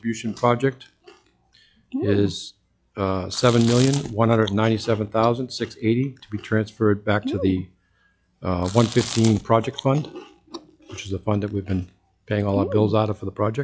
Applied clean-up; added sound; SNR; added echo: classical method log-MMSE.